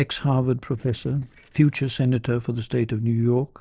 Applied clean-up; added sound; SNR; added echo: neural separator model SepFormer DNS4.